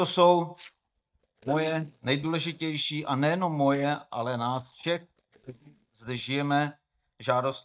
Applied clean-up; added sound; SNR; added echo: neural mask model DeepFilterNet 3.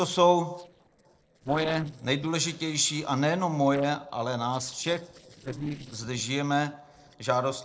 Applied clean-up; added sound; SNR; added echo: neural separator model SepFormer DNS4.